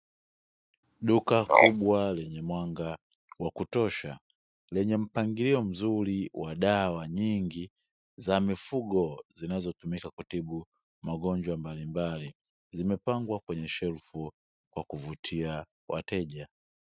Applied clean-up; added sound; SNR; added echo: neural mask model RNNoise.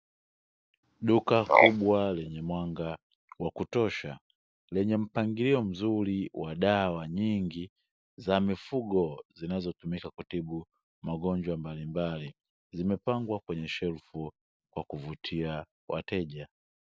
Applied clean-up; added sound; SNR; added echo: none; Frog; -4 dB; none.